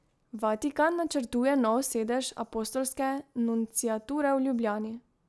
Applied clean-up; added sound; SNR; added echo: none; none; none; none.